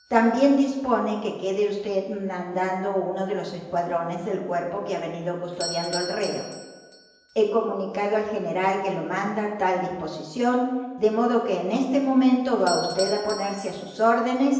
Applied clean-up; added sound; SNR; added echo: none; Doorbell; 18 dB; reverberation time 1.0 s.